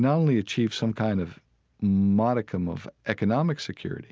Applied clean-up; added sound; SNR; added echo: none; none; none; none.